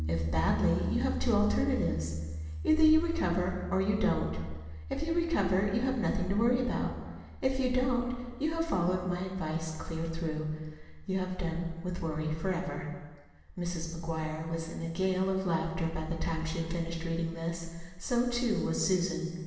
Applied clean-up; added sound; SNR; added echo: none; Piano; 11 dB; reverberation time 1.3 s.